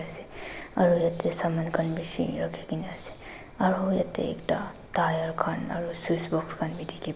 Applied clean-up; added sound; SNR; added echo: none; none; none; none.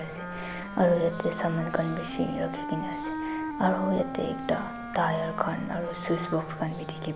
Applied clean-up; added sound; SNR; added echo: none; Wind instrument, woodwind instrument; 7 dB; none.